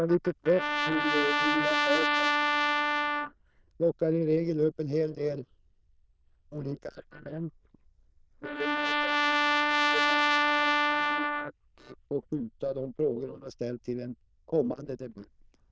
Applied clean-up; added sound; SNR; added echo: neural diffusion model UNIVERSE++.